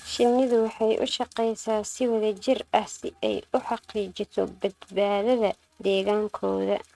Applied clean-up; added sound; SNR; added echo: neural mask model RNNoise.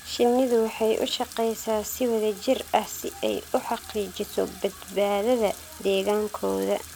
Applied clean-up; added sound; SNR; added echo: none; Sink (filling or washing) / Water tap, faucet; 17 dB; none.